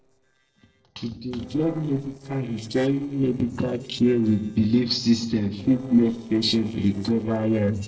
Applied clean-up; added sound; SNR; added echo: neural separator model SepFormer DNS4.